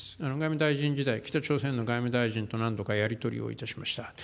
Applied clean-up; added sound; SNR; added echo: none; none; none; none.